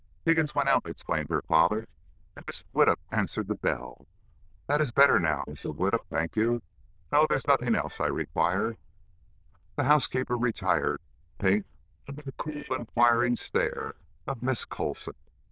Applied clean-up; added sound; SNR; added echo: neural diffusion model UNIVERSE++.